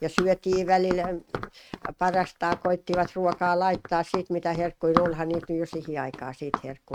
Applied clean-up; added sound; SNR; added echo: neural mask model RNNoise.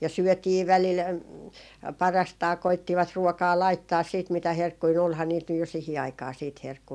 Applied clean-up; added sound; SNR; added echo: none; none; none; none.